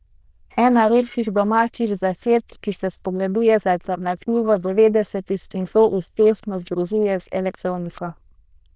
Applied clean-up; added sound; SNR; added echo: neural diffusion model UNIVERSE++.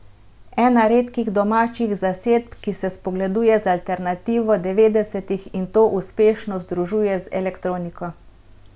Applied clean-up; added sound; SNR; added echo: none; none; none; none.